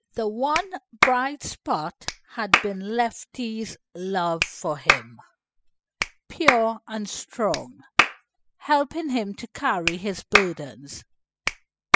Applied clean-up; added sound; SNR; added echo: classical method spectral subtraction.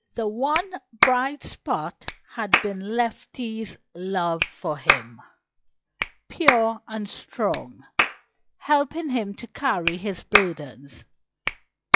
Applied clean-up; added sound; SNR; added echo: classical method log-MMSE.